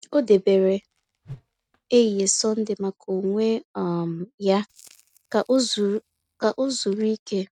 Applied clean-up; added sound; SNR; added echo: neural mask model RNNoise.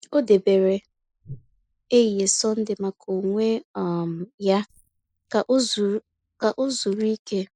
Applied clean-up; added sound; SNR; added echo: neural mask model Resemble Enhance denoiser.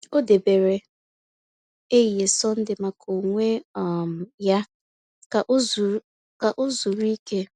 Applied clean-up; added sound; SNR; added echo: none; none; none; none.